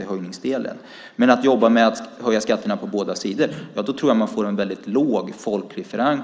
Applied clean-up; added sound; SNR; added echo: none; none; none; none.